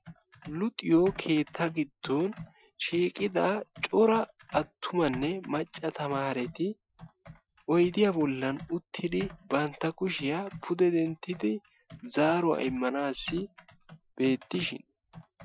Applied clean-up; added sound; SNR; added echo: classical method Wiener filter.